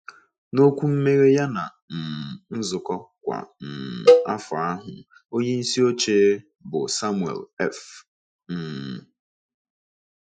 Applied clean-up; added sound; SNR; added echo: classical method Wiener filter.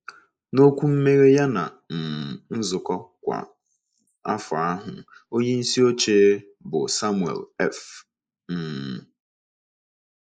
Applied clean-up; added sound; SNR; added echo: neural mask model Resemble Enhance denoiser.